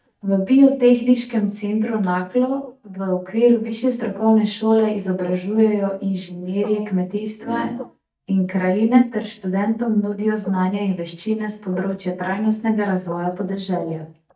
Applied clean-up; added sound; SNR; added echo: neural mask model DeepFilterNet 3.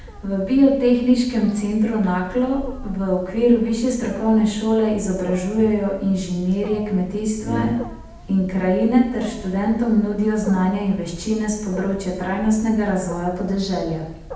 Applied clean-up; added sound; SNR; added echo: none; Wild animals; 17 dB; reverberation time 0.8 s.